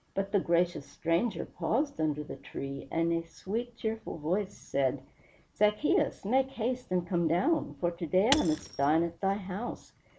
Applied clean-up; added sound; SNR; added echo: none; Shatter / Crushing; 9 dB; none.